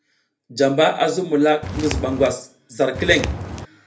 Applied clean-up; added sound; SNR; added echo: none; Walk, footsteps; 6 dB; reverberation time 0.3 s.